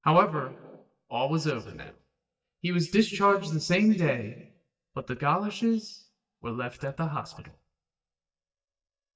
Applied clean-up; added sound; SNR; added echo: neural mask model DeepFilterNet 3.